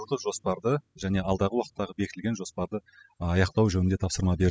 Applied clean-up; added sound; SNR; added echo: classical method spectral subtraction.